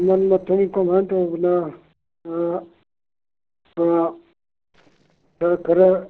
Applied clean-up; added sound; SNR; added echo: neural separator model SepFormer DNS4.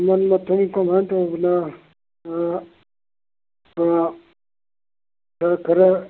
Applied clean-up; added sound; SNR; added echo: none; none; none; none.